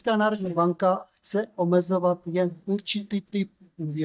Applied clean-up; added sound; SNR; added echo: neural mask model DeepFilterNet 3.